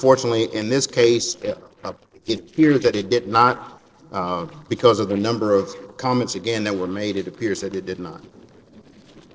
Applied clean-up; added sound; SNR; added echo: neural separator model SepFormer DNS4.